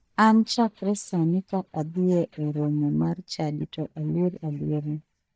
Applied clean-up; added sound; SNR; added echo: neural mask model DeepFilterNet 3.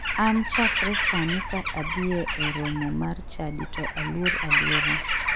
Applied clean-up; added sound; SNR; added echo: none; Bird vocalization, bird call, bird song / Crow; -2 dB; none.